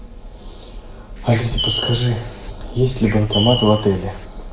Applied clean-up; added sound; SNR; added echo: none; Bird; 6 dB; reverberation time 0.5 s.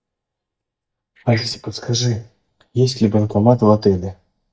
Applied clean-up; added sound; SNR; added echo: neural mask model DeepFilterNet 3.